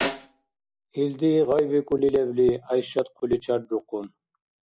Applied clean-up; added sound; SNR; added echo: none; Snare drum; 9 dB; none.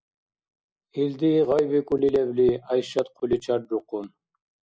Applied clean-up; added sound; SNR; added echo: none; none; none; none.